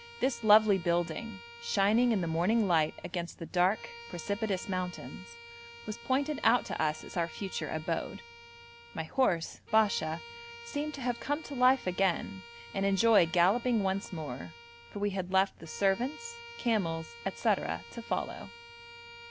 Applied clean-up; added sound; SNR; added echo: none; Bowed string instrument; 18 dB; none.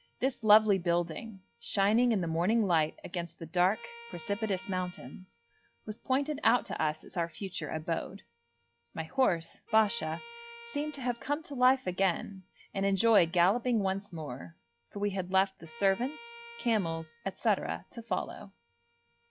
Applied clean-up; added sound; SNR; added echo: classical method log-MMSE.